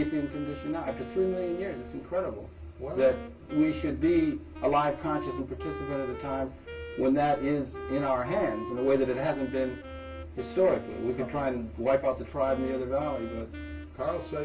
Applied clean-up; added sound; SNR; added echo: none; Wind instrument, woodwind instrument; 13 dB; reverberation time 0.2 s.